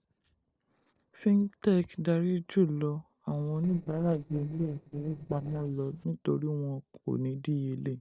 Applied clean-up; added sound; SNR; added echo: neural separator model SepFormer DNS4.